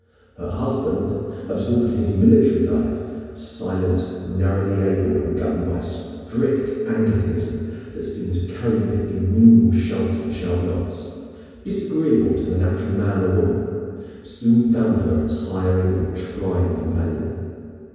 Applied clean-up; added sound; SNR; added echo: none; none; none; reverberation time 2.2 s.